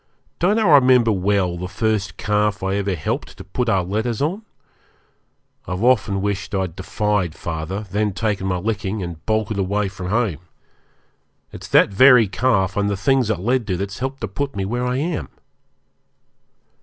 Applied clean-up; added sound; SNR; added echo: none; none; none; none.